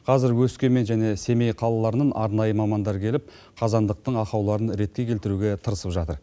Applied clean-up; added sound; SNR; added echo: none; none; none; none.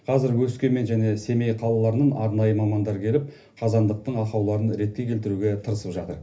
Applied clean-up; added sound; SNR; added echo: none; none; none; reverberation time 0.3 s.